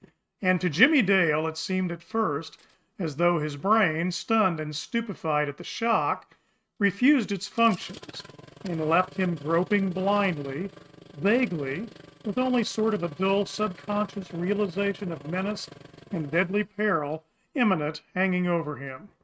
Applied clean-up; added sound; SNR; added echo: neural mask model RNNoise.